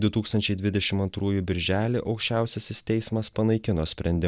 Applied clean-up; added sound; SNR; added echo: none; none; none; none.